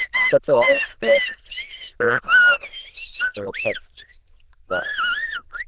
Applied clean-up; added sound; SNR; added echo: neural diffusion model UNIVERSE++.